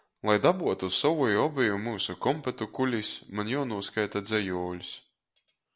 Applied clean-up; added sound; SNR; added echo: none; none; none; none.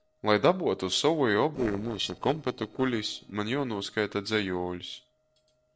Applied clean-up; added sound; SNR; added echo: neural separator model SepFormer DNS4.